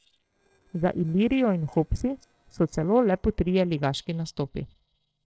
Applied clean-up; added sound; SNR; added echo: neural separator model SepFormer DNS4.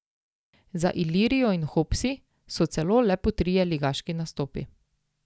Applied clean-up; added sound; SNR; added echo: none; none; none; none.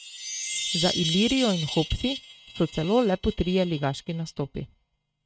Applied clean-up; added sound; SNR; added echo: neural mask model RNNoise.